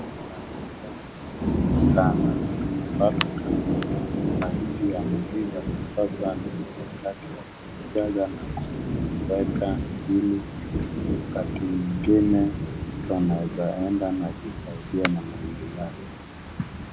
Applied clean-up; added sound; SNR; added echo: none; Thunder / Rain; 0 dB; none.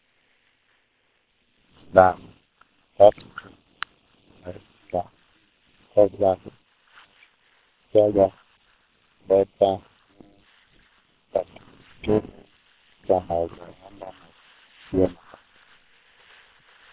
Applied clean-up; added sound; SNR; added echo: neural separator model SepFormer WHAM!.